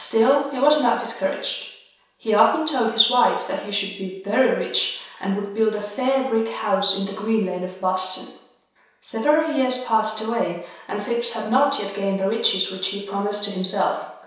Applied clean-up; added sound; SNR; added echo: none; none; none; reverberation time 0.7 s.